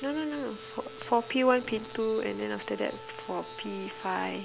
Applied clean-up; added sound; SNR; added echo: none; Wind instrument, woodwind instrument; 15 dB; none.